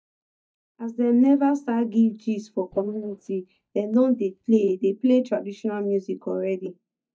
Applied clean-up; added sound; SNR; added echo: neural mask model DeepFilterNet 3.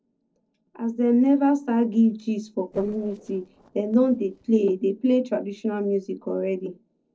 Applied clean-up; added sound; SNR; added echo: neural separator model SepFormer DNS4.